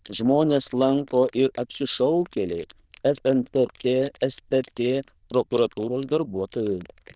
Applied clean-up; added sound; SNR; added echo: neural diffusion model UNIVERSE++.